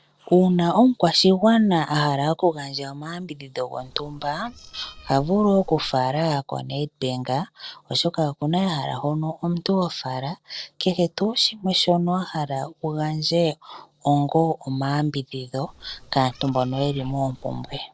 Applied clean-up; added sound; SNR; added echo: neural separator model SepFormer DNS4.